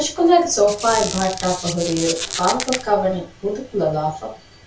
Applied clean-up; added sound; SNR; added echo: none; Squeak; 8 dB; reverberation time 0.2 s.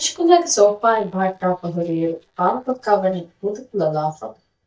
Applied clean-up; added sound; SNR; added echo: neural mask model DeepFilterNet 3.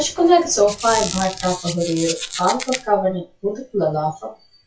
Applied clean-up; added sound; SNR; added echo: classical method WPE with log-MMSE.